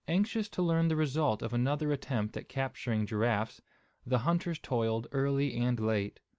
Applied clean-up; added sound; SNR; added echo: none; none; none; none.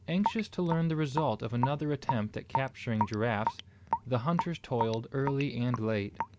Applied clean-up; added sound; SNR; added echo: none; Raindrop / Drip; 6 dB; none.